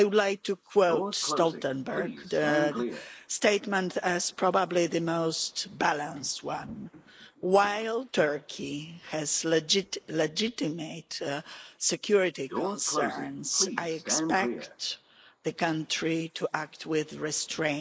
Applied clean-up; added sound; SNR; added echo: neural mask model Resemble Enhance denoiser.